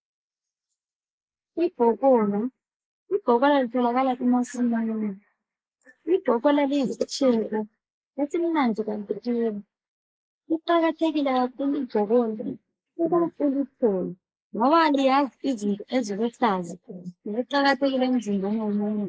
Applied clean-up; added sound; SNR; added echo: neural mask model Resemble Enhance denoiser.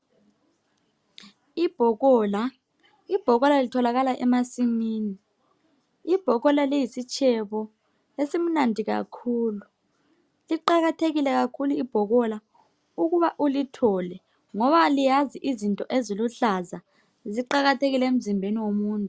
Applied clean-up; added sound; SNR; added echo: none; none; none; none.